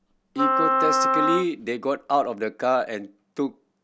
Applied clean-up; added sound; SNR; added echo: none; Wind instrument, woodwind instrument; -3 dB; none.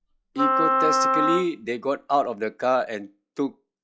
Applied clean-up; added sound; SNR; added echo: classical method log-MMSE.